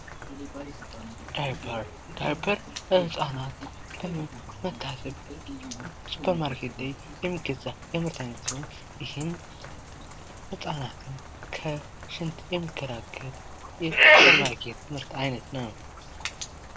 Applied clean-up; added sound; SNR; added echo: none; Rain; 13 dB; none.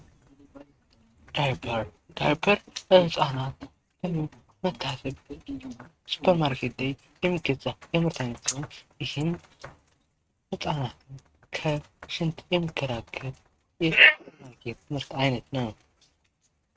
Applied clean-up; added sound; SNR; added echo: neural mask model RNNoise.